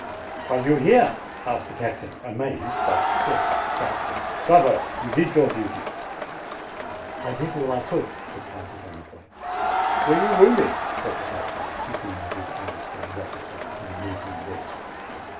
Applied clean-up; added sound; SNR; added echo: none; Crowd; 3 dB; reverberation time 0.3 s.